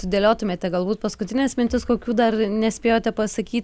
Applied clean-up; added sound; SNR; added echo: none; none; none; none.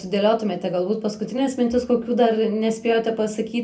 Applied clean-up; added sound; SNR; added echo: none; none; none; reverberation time 0.3 s.